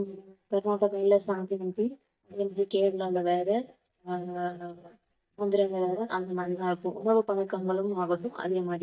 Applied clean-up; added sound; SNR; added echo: neural mask model DeepFilterNet 3.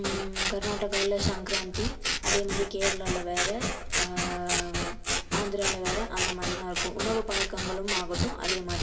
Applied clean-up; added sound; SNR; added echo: none; Scissors; -2 dB; reverberation time 2.5 s.